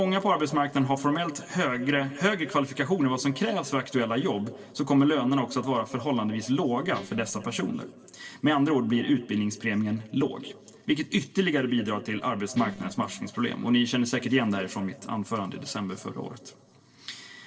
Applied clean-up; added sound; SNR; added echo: neural separator model SepFormer DNS4.